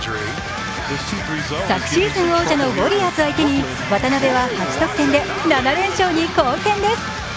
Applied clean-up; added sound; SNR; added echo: none; none; none; none.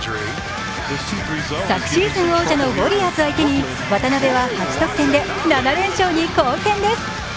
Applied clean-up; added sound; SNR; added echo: none; Purr; 17 dB; none.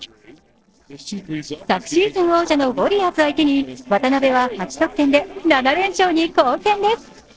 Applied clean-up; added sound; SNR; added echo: neural separator model SepFormer DNS4.